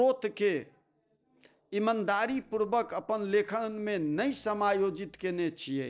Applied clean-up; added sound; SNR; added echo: neural separator model SepFormer DNS4.